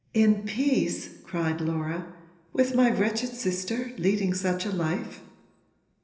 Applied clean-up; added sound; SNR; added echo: none; none; none; reverberation time 0.8 s.